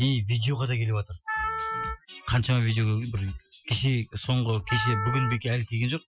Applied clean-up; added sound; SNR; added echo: classical method Wiener filter.